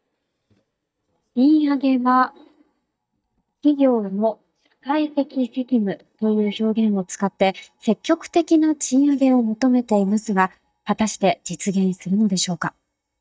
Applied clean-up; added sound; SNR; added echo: neural mask model DeepFilterNet 3.